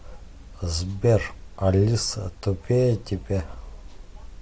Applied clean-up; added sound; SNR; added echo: none; none; none; none.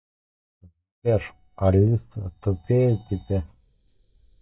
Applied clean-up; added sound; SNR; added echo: neural mask model DeepFilterNet 3.